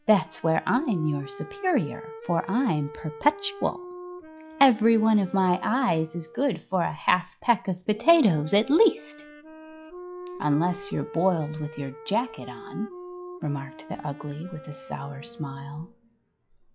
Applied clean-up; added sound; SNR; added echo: classical method log-MMSE.